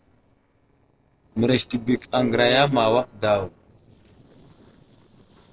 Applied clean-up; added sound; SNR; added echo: neural separator model SepFormer DNS4.